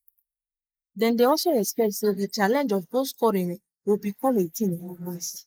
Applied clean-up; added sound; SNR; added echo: neural mask model Resemble Enhance denoiser.